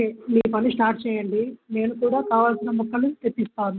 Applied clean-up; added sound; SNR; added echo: neural mask model RNNoise.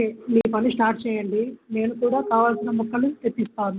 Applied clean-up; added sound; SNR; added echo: none; Glass; 14 dB; none.